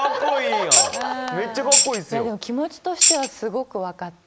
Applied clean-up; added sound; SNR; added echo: none; Tambourine; -3 dB; none.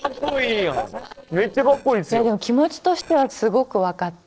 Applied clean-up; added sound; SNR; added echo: neural separator model SepFormer DNS4.